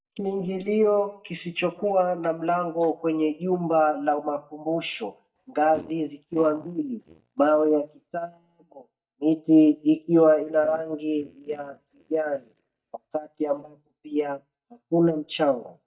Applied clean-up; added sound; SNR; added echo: neural mask model DeepFilterNet 3.